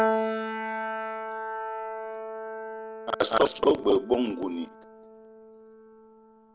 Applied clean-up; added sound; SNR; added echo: neural separator model SepFormer DNS4.